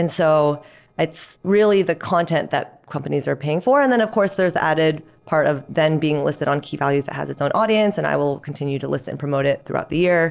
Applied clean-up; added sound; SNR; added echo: neural separator model SepFormer DNS4.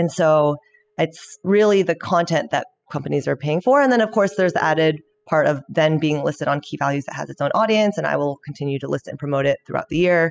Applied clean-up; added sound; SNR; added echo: classical method spectral subtraction.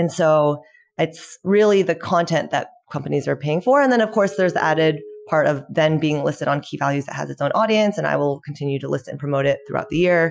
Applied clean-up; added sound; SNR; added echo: classical method Wiener filter.